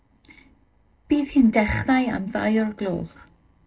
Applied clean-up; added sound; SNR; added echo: neural separator model SepFormer DNS4.